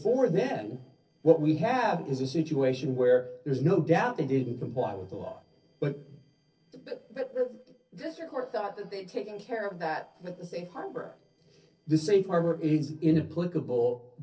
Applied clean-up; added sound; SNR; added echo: neural separator model SepFormer DNS4.